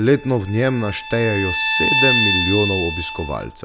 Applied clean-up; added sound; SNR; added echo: none; Bowed string instrument; 2 dB; none.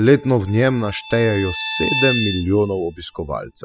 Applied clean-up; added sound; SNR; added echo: classical method spectral subtraction.